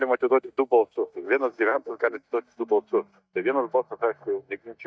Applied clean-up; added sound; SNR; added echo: neural mask model DeepFilterNet 3.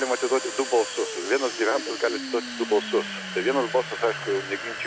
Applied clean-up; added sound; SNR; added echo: none; Domestic sounds, home sounds; 8 dB; none.